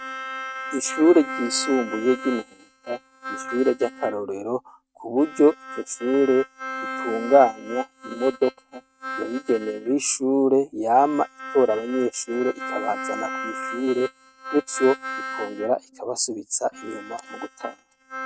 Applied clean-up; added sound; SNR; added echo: neural mask model RNNoise.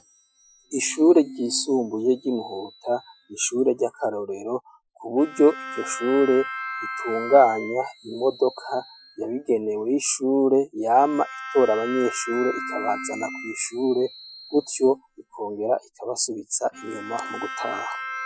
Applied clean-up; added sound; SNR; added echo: classical method Wiener filter.